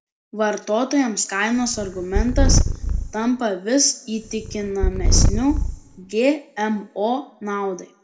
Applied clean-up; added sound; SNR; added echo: none; Purr; -2 dB; reverberation time 1.2 s.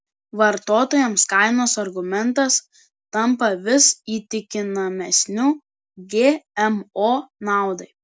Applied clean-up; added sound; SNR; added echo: none; none; none; none.